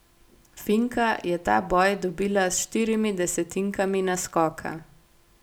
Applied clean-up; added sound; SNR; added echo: none; none; none; none.